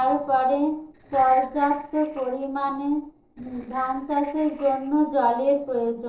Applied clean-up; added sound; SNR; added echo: neural separator model SepFormer DNS4.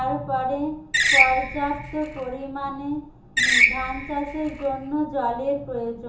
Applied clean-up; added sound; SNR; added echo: none; Screech; -4 dB; reverberation time 0.6 s.